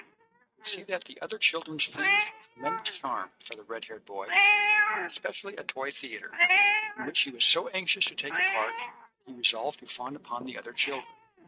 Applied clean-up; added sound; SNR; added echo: neural mask model RNNoise.